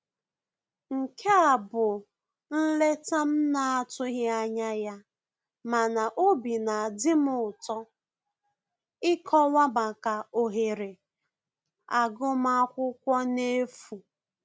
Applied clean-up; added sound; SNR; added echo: none; none; none; none.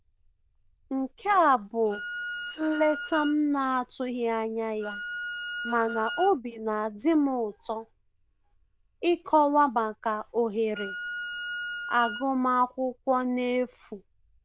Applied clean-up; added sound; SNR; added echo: neural diffusion model UNIVERSE++.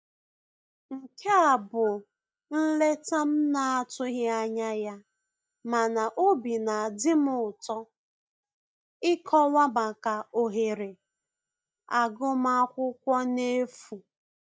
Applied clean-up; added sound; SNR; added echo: neural mask model DeepFilterNet 3.